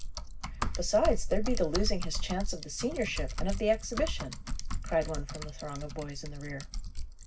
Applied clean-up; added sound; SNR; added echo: none; Typing; 0 dB; reverberation time 0.4 s.